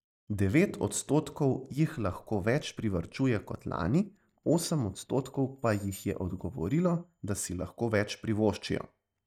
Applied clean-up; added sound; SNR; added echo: neural mask model DeepFilterNet 3.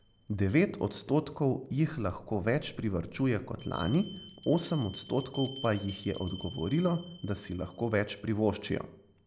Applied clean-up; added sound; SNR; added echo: none; Bell; 8 dB; none.